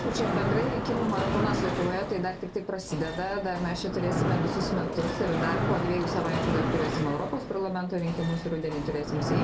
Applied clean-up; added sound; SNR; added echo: none; Mechanisms; 0 dB; none.